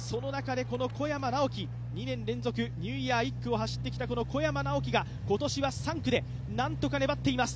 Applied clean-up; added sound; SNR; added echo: none; none; none; none.